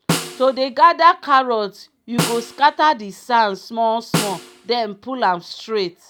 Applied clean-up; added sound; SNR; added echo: none; Snare drum; 10 dB; none.